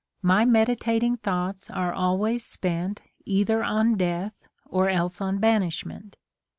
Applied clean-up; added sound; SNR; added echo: none; none; none; none.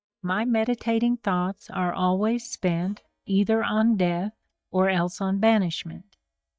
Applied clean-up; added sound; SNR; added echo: neural mask model DeepFilterNet 3.